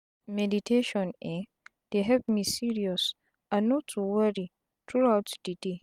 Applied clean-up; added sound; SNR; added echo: none; none; none; none.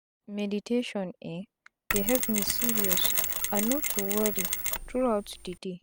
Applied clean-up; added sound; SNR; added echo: none; Mechanisms; -2 dB; none.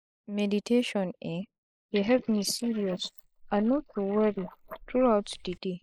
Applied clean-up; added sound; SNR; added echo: neural mask model Resemble Enhance denoiser.